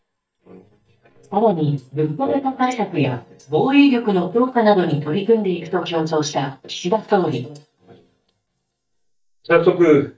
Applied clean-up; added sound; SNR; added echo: neural mask model DeepFilterNet 3.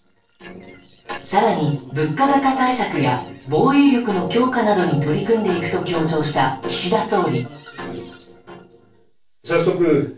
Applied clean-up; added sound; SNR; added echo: neural separator model SepFormer DNS4.